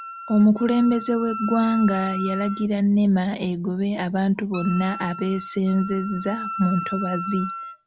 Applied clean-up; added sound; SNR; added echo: none; Wind instrument, woodwind instrument; 11 dB; none.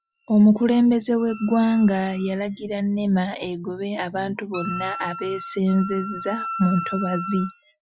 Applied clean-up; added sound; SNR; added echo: classical method Wiener filter.